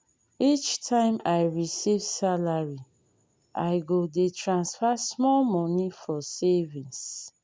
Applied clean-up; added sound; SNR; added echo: none; none; none; none.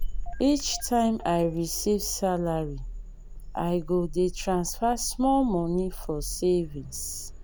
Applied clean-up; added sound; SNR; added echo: none; Engine starting / Car; 8 dB; none.